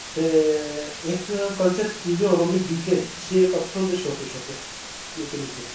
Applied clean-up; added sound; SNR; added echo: none; Water; 12 dB; reverberation time 0.3 s.